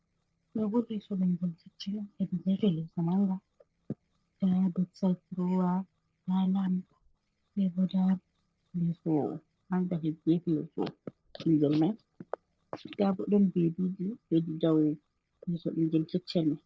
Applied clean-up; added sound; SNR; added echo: neural separator model SepFormer DNS4.